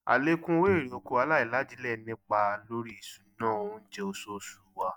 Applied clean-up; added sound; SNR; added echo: neural mask model DeepFilterNet 3.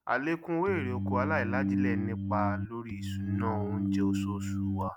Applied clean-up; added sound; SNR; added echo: none; Organ; -3 dB; none.